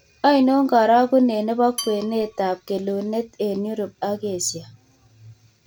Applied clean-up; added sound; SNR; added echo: none; Dishes, pots, and pans / Glass / Bell; 15 dB; none.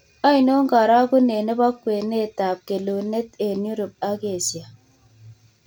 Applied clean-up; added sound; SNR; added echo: none; none; none; none.